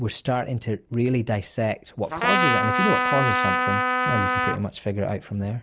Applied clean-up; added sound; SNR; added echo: none; Trumpet; -3 dB; none.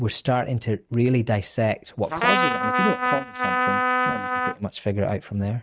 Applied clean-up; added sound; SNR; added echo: neural mask model RNNoise.